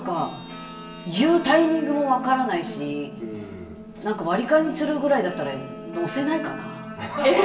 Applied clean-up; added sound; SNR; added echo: none; Guitar; 13 dB; reverberation time 0.8 s.